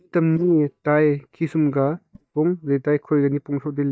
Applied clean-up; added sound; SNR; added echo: neural mask model DeepFilterNet 3.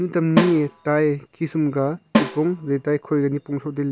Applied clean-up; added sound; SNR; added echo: none; Snare drum; 5 dB; none.